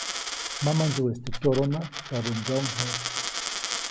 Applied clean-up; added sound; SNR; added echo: none; Coin (dropping); 4 dB; none.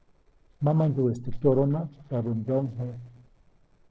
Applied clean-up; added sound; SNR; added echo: neural separator model SepFormer DNS4.